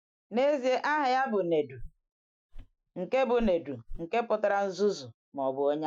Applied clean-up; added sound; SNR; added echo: classical method Wiener filter.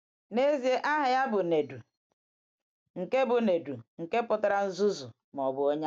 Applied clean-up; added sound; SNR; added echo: none; none; none; none.